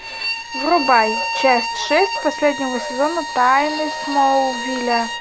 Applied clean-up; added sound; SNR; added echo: none; Bowed string instrument; 6 dB; none.